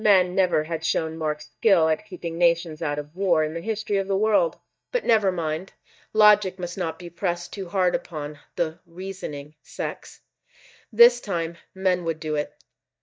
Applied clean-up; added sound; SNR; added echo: neural mask model DeepFilterNet 3.